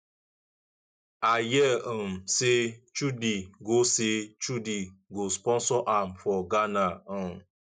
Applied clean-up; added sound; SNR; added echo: none; none; none; none.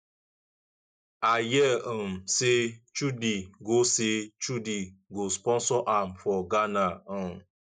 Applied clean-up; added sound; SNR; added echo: neural mask model Resemble Enhance denoiser.